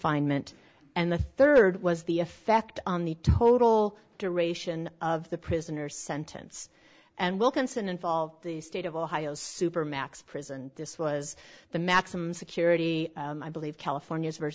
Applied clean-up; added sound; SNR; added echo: none; none; none; none.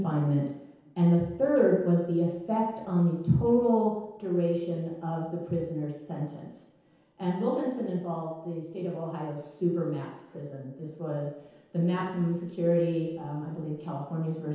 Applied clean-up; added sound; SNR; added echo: none; none; none; reverberation time 0.9 s.